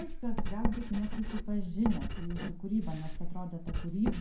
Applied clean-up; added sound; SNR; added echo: none; Writing; -2 dB; reverberation time 0.5 s.